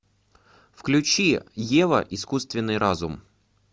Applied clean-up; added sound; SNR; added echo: none; none; none; none.